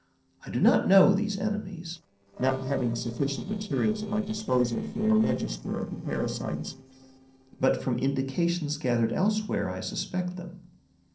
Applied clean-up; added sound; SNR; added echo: neural separator model SepFormer DNS4.